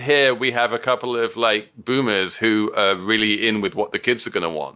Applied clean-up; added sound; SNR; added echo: none; none; none; none.